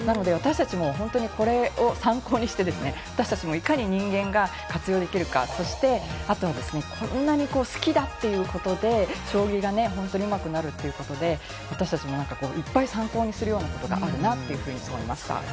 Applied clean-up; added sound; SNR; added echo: none; none; none; none.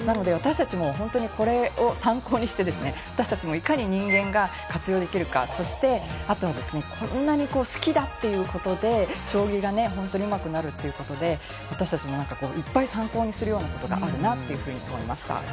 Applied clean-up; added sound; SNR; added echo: none; Bowed string instrument; 5 dB; none.